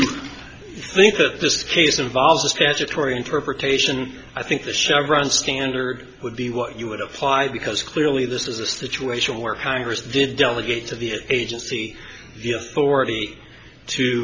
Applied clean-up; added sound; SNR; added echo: none; none; none; none.